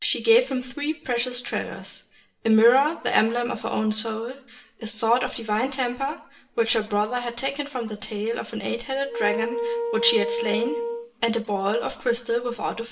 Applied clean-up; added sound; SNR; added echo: none; Wind instrument, woodwind instrument; 4 dB; reverberation time 0.6 s.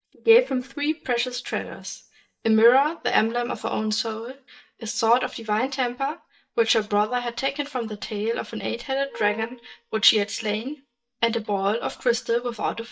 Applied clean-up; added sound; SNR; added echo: neural mask model DeepFilterNet 3.